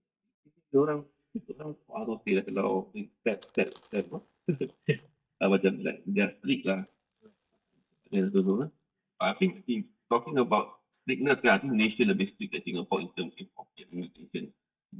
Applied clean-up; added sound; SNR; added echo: neural mask model DeepFilterNet 3.